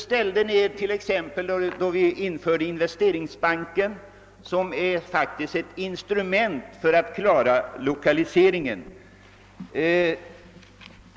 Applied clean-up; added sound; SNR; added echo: none; none; none; none.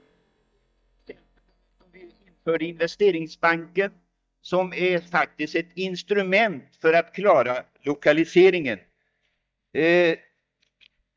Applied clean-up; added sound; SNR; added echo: neural mask model DeepFilterNet 3.